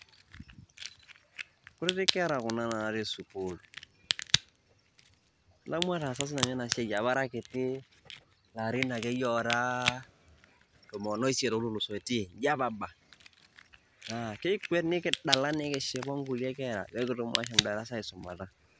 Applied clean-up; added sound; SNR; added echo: none; Crack; 5 dB; none.